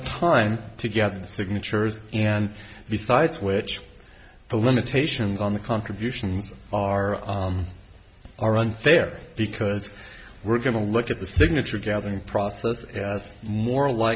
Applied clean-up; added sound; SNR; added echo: none; none; none; none.